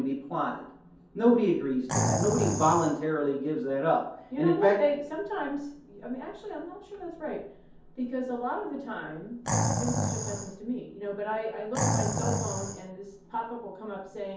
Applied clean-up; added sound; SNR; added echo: none; Animal; 0 dB; reverberation time 0.6 s.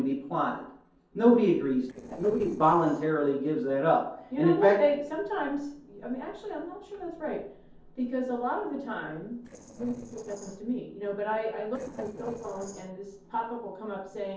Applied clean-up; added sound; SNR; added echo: neural separator model SepFormer DNS4.